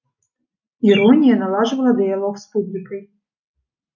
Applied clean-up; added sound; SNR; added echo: neural mask model RNNoise.